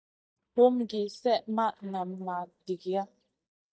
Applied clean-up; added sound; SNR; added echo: neural mask model DeepFilterNet 3.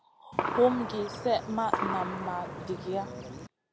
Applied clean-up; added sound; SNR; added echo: none; Gunshot, gunfire; 3 dB; none.